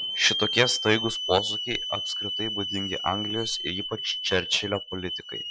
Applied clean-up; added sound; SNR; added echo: classical method Wiener filter.